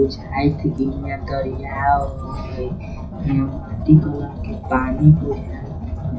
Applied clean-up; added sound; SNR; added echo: classical method WPE with log-MMSE.